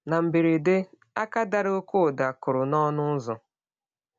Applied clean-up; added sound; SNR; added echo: none; none; none; none.